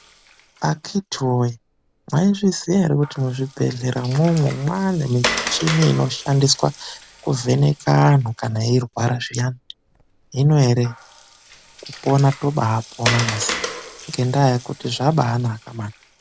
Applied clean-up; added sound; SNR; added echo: none; Water; 12 dB; none.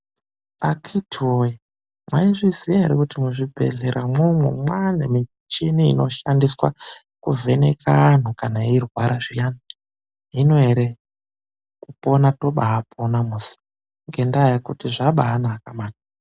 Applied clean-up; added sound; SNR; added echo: none; none; none; none.